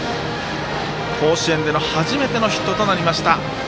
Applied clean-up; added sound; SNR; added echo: none; none; none; none.